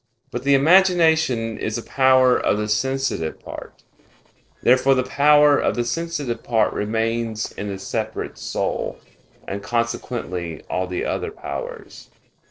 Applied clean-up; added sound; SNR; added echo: neural separator model SepFormer DNS4.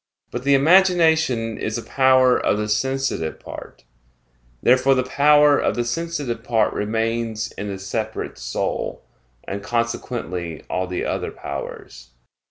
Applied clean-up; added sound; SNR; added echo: none; none; none; none.